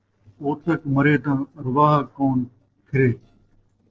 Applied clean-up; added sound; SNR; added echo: neural separator model SepFormer DNS4.